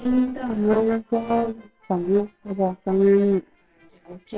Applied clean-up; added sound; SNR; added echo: neural separator model SepFormer WHAMR!.